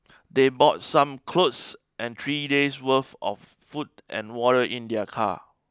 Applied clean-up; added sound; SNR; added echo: none; none; none; none.